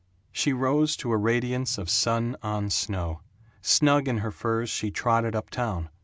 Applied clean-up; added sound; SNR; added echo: none; none; none; none.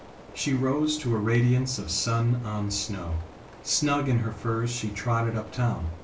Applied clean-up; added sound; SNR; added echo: none; Rain; 19 dB; reverberation time 0.3 s.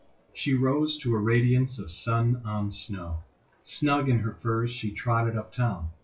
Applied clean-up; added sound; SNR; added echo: classical method WPE with log-MMSE.